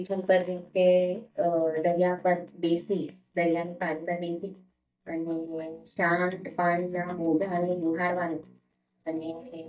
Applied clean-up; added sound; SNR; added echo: neural mask model DeepFilterNet 3.